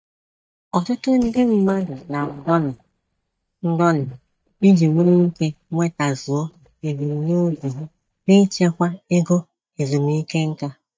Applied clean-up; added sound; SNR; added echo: neural mask model DeepFilterNet 3.